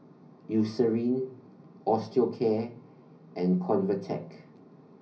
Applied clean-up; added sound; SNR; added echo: none; none; none; reverberation time 0.5 s.